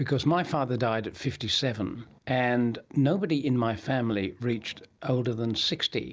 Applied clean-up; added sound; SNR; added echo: none; none; none; none.